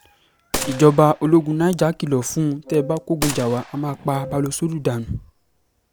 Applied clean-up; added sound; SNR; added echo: none; Wind instrument, woodwind instrument + Gunshot, gunfire; 13 dB; none.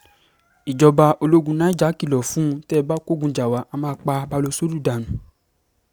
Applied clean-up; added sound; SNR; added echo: none; none; none; none.